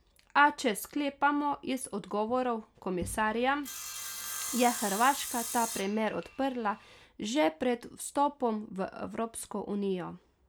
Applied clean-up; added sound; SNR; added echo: none; Sawing; 9 dB; none.